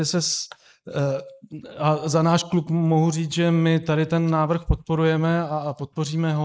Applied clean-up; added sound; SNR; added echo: neural mask model Resemble Enhance denoiser.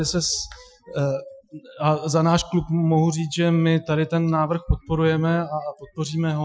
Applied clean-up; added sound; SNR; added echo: classical method Wiener filter.